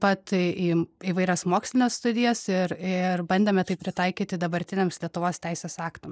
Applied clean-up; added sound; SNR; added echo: neural mask model Resemble Enhance denoiser.